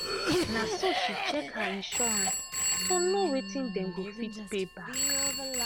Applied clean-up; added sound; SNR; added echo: none; Telephone + Cough; -2 dB; none.